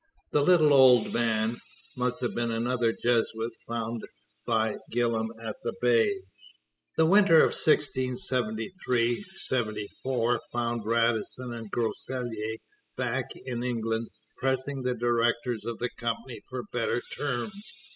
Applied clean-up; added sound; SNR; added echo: classical method spectral subtraction.